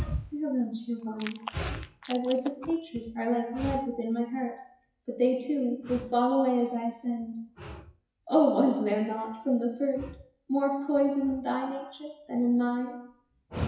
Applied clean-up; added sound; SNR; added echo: classical method WPE with log-MMSE.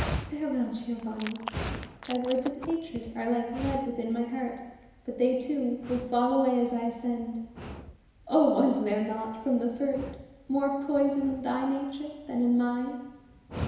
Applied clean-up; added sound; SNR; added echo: none; Dog; 12 dB; reverberation time 1.0 s.